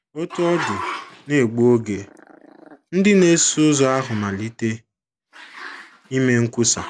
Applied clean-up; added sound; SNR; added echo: none; Growling; 15 dB; none.